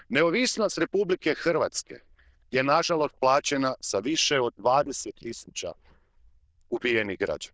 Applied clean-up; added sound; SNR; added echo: neural diffusion model UNIVERSE++.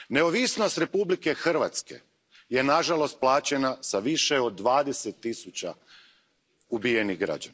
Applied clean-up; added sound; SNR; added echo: none; none; none; none.